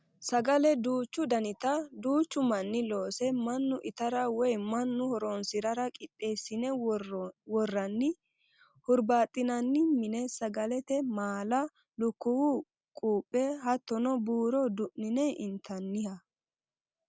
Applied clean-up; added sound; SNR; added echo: none; none; none; none.